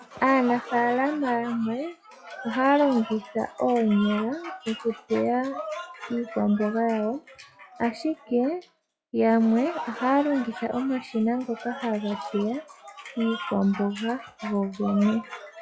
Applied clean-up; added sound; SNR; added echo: classical method log-MMSE.